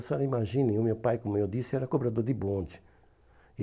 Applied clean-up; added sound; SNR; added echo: none; none; none; none.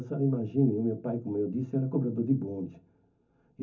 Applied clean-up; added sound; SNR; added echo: none; none; none; reverberation time 0.3 s.